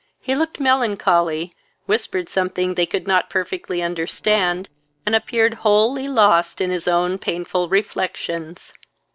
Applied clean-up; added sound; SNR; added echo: neural separator model SepFormer DNS4.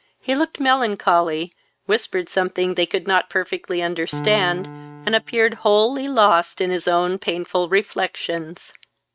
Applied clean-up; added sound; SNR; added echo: neural mask model RNNoise.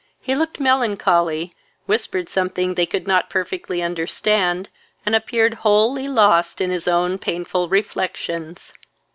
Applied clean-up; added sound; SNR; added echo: none; none; none; none.